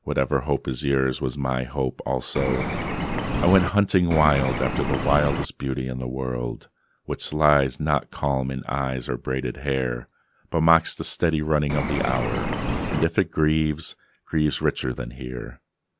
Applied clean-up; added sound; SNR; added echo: none; Bird; 2 dB; none.